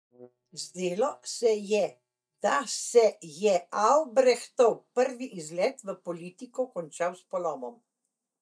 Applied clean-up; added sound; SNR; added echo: neural mask model DeepFilterNet 3.